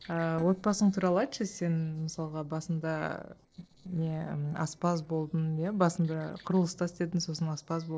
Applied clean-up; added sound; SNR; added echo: neural separator model SepFormer DNS4.